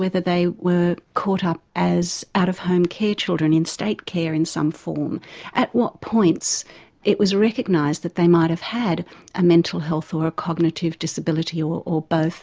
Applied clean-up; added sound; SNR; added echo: none; none; none; none.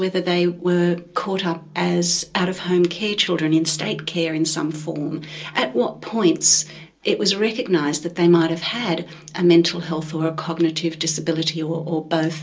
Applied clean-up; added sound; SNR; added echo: none; none; none; reverberation time 0.2 s.